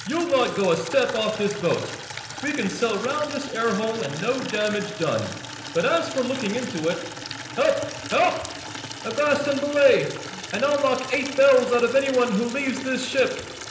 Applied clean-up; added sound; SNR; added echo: none; Water tap, faucet / Liquid; 12 dB; reverberation time 0.9 s.